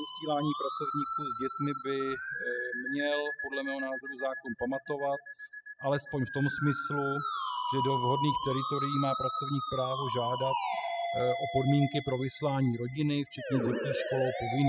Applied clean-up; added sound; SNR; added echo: classical method spectral subtraction.